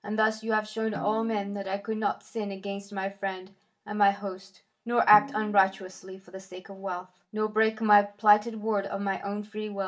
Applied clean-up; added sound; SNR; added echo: none; Snare drum; 19 dB; reverberation time 0.2 s.